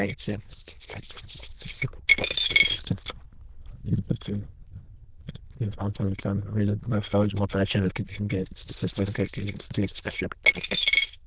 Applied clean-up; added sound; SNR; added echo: neural diffusion model UNIVERSE++.